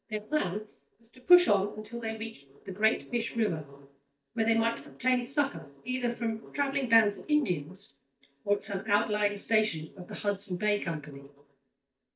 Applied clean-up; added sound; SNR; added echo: neural mask model DeepFilterNet 3.